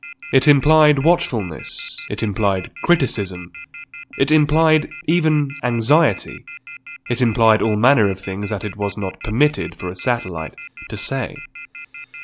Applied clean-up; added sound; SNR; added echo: none; Telephone; 17 dB; none.